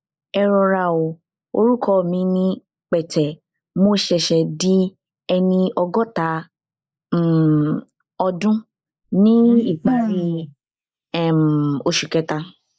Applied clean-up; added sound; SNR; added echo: neural mask model Resemble Enhance denoiser.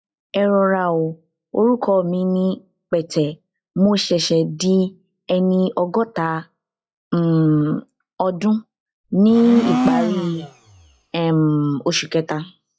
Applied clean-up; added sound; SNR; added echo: classical method log-MMSE.